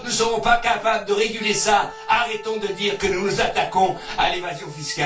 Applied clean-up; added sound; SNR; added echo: none; Wind instrument, woodwind instrument; 20 dB; reverberation time 0.2 s.